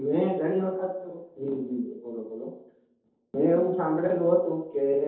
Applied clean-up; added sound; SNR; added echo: none; none; none; reverberation time 0.8 s.